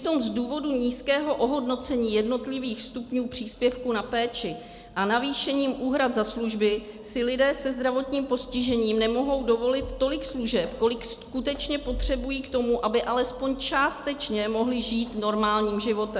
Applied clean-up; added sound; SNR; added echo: none; none; none; none.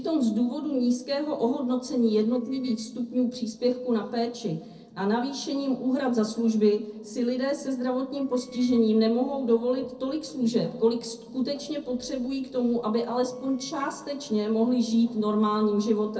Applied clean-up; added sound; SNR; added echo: neural separator model SepFormer DNS4.